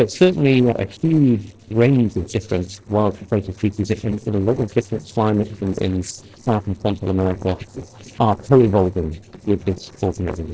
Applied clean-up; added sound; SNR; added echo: neural separator model SepFormer DNS4.